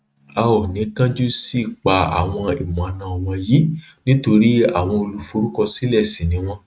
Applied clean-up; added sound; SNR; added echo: neural mask model RNNoise.